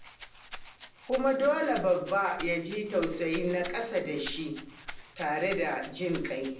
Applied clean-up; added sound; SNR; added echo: none; Rattle (instrument); 13 dB; reverberation time 0.6 s.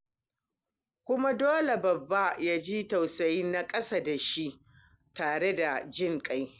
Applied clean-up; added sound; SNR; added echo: none; none; none; none.